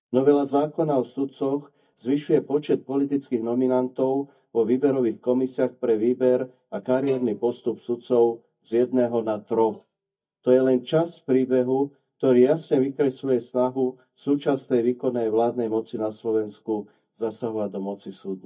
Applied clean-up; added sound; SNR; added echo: neural mask model DeepFilterNet 3.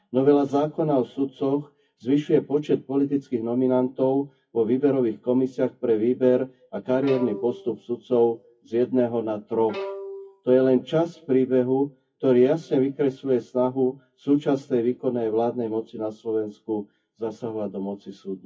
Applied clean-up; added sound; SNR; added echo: classical method WPE with log-MMSE.